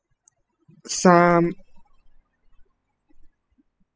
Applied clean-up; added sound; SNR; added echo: classical method spectral subtraction.